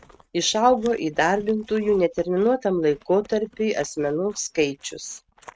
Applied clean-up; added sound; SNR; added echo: neural mask model RNNoise.